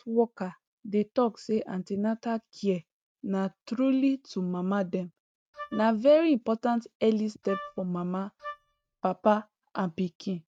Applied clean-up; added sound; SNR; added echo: neural mask model RNNoise.